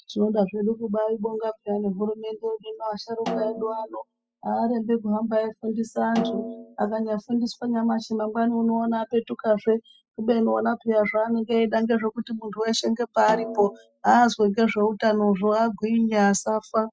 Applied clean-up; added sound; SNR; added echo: classical method spectral subtraction.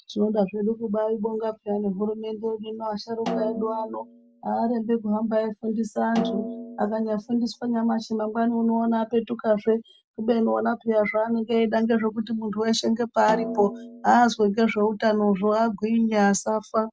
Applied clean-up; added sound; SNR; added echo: none; Snare drum; 11 dB; none.